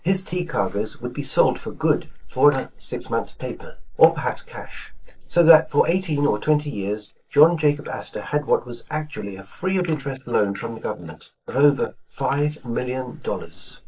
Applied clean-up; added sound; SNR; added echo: neural mask model Resemble Enhance denoiser.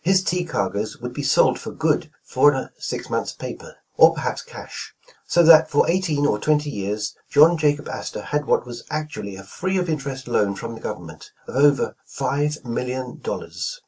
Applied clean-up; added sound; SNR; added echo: none; none; none; none.